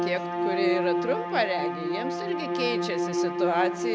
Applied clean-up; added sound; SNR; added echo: none; Bowed string instrument; -2 dB; none.